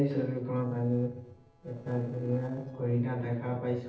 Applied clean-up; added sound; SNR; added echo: neural separator model SepFormer DNS4.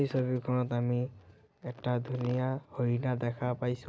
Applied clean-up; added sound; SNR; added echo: none; none; none; none.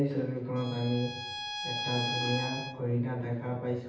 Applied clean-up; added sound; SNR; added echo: none; Bowed string instrument; 4 dB; reverberation time 0.9 s.